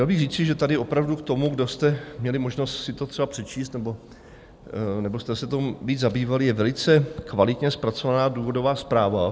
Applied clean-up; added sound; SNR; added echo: none; none; none; none.